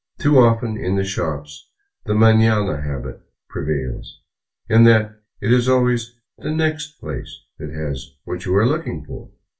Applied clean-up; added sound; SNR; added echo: none; none; none; reverberation time 0.2 s.